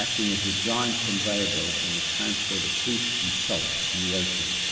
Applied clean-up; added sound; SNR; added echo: none; Bathtub (filling or washing); -5 dB; reverberation time 2.8 s.